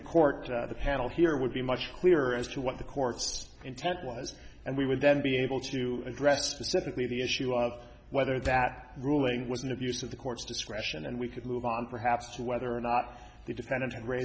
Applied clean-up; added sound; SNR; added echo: none; Slam; 15 dB; none.